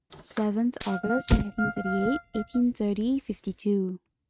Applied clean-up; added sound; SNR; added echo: neural mask model RNNoise.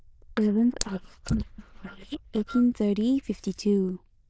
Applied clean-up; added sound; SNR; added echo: neural diffusion model UNIVERSE++.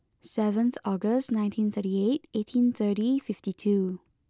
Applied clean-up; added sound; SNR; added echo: none; none; none; none.